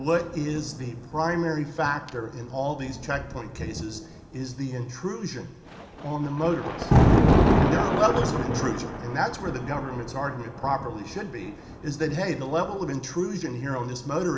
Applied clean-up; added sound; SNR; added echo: none; Thunder; -1 dB; reverberation time 0.7 s.